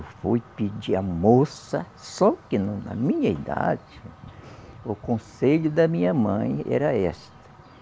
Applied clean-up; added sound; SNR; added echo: none; none; none; none.